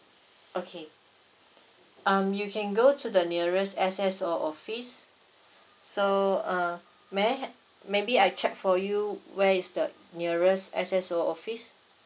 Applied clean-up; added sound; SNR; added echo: none; none; none; none.